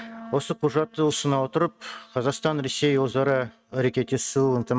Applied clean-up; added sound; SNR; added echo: neural mask model RNNoise.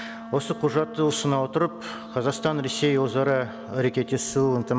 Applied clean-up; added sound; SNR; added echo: none; Wind instrument, woodwind instrument; 15 dB; none.